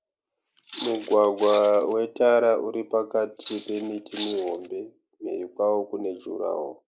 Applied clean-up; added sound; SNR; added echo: neural mask model Resemble Enhance denoiser.